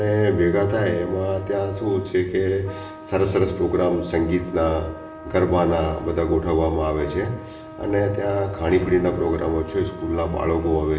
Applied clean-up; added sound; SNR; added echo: none; Trumpet; 17 dB; reverberation time 1.3 s.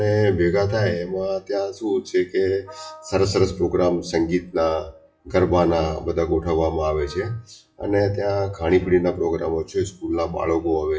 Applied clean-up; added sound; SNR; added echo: classical method WPE with log-MMSE.